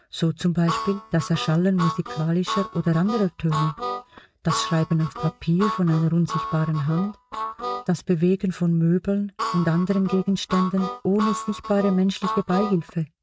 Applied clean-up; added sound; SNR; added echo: neural mask model RNNoise.